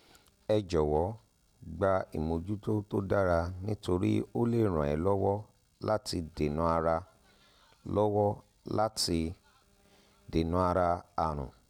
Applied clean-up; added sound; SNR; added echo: none; none; none; none.